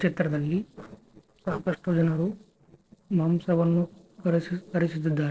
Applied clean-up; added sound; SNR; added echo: neural separator model SepFormer DNS4.